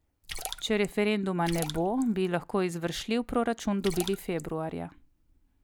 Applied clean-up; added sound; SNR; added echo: none; Splash, splatter; 11 dB; none.